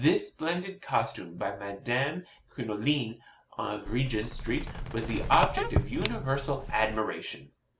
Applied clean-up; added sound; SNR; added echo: none; Squeak; 2 dB; none.